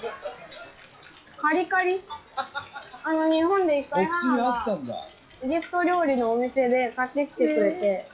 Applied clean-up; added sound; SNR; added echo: classical method WPE with log-MMSE.